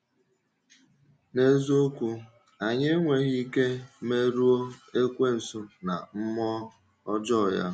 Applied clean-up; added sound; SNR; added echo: none; none; none; none.